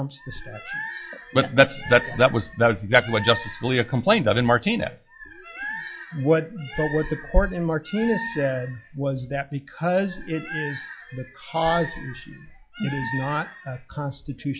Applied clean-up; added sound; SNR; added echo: classical method log-MMSE.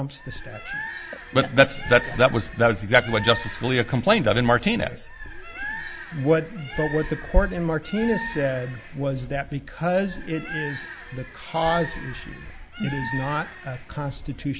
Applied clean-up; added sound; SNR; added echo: none; Bird; 12 dB; none.